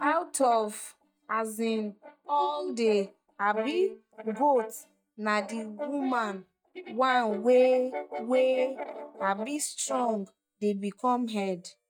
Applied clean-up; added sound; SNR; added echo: neural mask model DeepFilterNet 3.